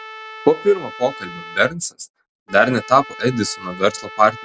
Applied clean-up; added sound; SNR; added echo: none; Trumpet; 16 dB; none.